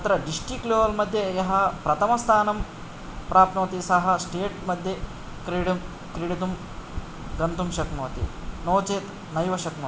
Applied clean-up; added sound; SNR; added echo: none; none; none; none.